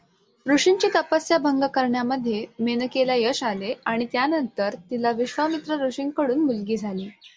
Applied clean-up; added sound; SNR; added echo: none; none; none; none.